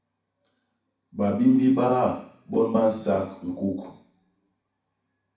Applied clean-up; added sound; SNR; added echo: none; none; none; reverberation time 0.6 s.